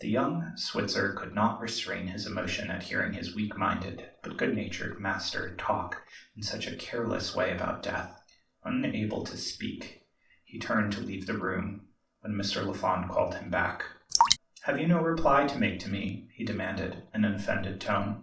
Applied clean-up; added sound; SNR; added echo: none; Drip; 0 dB; reverberation time 0.4 s.